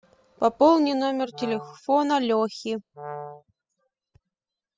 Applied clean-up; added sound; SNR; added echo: classical method spectral subtraction.